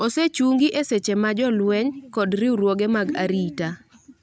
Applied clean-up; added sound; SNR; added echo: none; none; none; none.